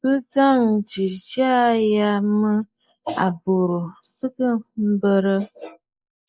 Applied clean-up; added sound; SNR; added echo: neural mask model Resemble Enhance denoiser.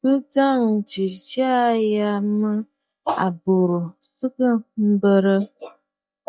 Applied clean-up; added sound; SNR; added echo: neural mask model DeepFilterNet 3.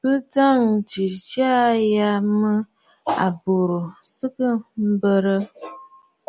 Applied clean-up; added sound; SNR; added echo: none; none; none; none.